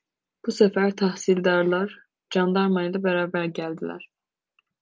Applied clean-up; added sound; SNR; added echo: none; none; none; none.